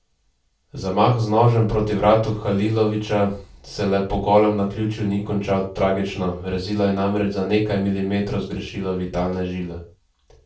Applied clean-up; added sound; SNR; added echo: none; none; none; reverberation time 0.3 s.